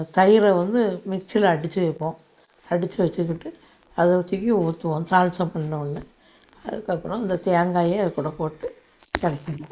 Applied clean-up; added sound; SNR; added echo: neural mask model Resemble Enhance denoiser.